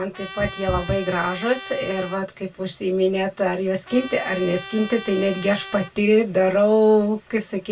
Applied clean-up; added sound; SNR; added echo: none; Trumpet; 15 dB; reverberation time 0.1 s.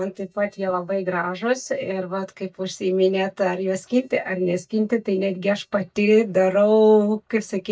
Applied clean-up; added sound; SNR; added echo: neural mask model DeepFilterNet 3.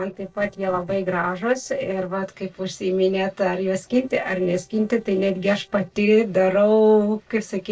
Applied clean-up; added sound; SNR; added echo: neural separator model SepFormer DNS4.